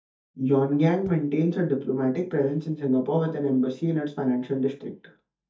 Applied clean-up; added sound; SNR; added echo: neural mask model DeepFilterNet 3.